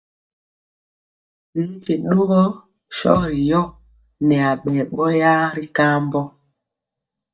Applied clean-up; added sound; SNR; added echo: neural mask model DeepFilterNet 3.